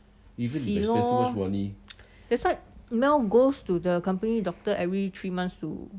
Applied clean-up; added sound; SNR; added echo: none; none; none; none.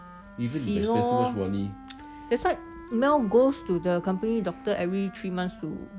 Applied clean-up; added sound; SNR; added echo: none; Wind instrument, woodwind instrument; 18 dB; none.